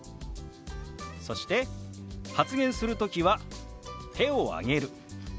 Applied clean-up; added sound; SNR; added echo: none; none; none; none.